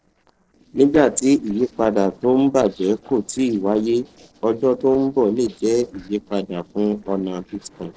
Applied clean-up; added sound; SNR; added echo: neural separator model SepFormer DNS4.